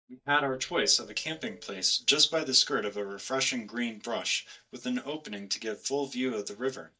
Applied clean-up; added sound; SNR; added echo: neural mask model DeepFilterNet 3.